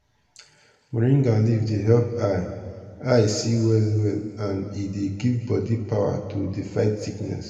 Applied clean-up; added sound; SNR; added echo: none; none; none; reverberation time 1.9 s.